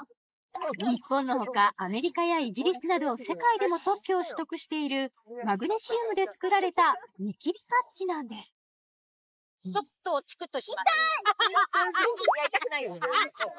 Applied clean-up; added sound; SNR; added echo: neural mask model Resemble Enhance denoiser.